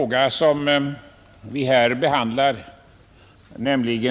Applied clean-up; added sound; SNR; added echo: none; none; none; none.